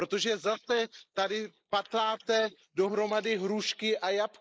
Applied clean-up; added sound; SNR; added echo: neural mask model Resemble Enhance denoiser.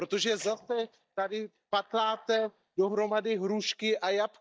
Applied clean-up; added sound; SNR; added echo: neural mask model DeepFilterNet 3.